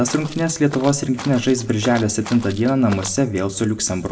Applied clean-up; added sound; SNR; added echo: none; Walk, footsteps; 15 dB; reverberation time 0.3 s.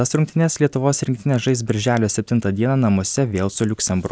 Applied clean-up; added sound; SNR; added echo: none; none; none; none.